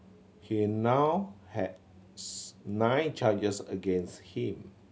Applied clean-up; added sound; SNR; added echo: none; none; none; none.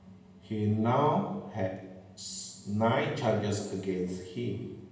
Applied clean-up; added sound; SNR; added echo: none; none; none; reverberation time 1.0 s.